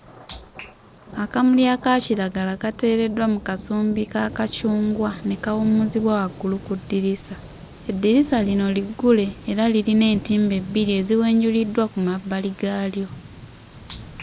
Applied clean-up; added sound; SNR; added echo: none; Thunder; 17 dB; none.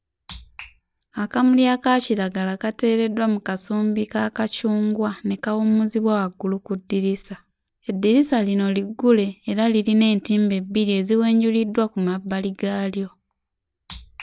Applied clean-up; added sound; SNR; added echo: none; none; none; none.